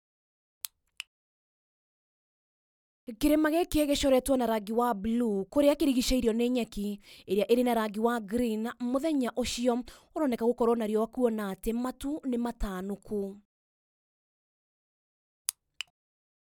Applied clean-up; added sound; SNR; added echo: none; none; none; none.